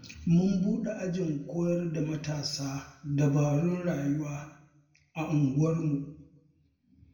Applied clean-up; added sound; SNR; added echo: none; none; none; reverberation time 0.7 s.